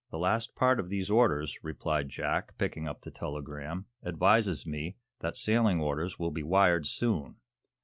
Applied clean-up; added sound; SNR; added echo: none; none; none; none.